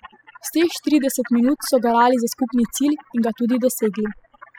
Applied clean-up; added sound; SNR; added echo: classical method spectral subtraction.